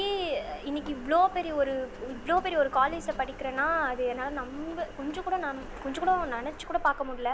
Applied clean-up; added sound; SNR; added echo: none; Engine; 14 dB; none.